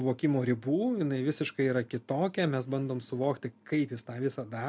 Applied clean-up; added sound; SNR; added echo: none; none; none; none.